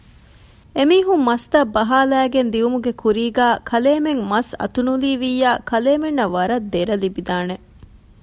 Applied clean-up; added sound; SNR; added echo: none; none; none; none.